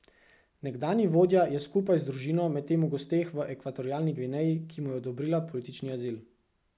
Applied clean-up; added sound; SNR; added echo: none; none; none; none.